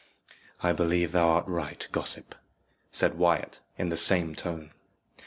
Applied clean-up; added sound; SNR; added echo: none; none; none; none.